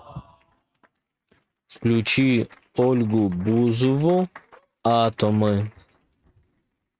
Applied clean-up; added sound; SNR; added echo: neural mask model RNNoise.